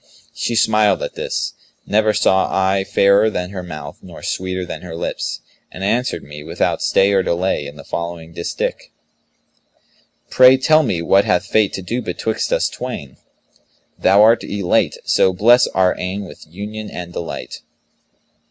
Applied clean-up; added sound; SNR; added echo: none; none; none; none.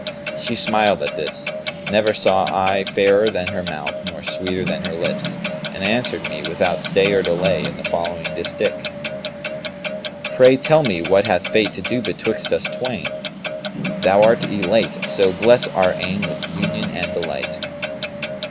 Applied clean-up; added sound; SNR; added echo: none; Clock; 5 dB; none.